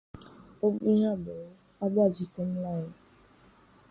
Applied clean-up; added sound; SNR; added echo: none; none; none; none.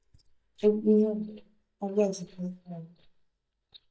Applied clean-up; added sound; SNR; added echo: neural mask model DeepFilterNet 3.